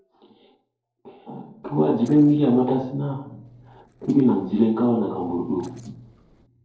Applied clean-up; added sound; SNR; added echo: neural separator model SepFormer DNS4.